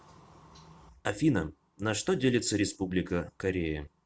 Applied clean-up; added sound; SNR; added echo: none; none; none; none.